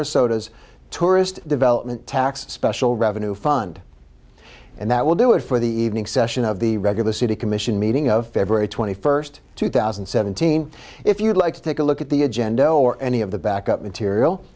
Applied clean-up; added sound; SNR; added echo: none; none; none; none.